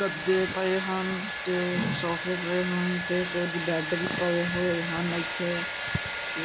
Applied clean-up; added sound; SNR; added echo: none; Domestic sounds, home sounds; 4 dB; none.